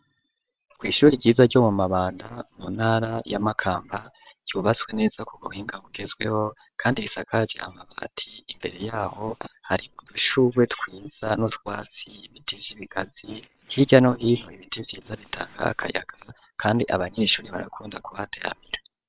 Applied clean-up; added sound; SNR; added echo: neural separator model SepFormer WHAM!.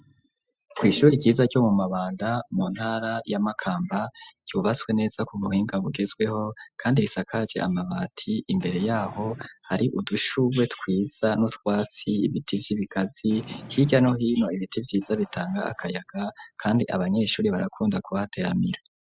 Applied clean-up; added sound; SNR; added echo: classical method spectral subtraction.